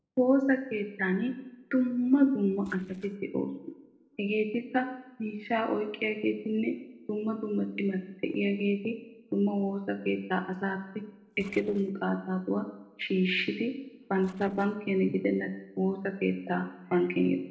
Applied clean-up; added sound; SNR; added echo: neural separator model SepFormer DNS4.